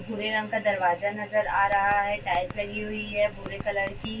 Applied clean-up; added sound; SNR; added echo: none; Typing; 14 dB; reverberation time 0.1 s.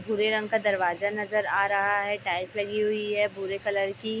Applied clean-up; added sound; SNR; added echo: none; none; none; none.